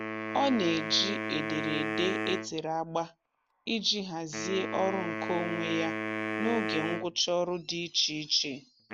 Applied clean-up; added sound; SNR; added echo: none; Wind instrument, woodwind instrument; 4 dB; none.